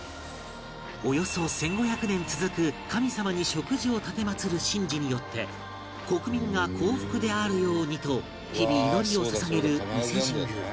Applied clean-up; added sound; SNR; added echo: none; Guitar; 19 dB; none.